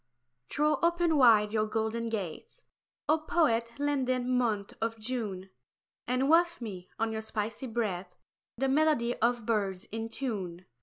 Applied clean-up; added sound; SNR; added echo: none; none; none; none.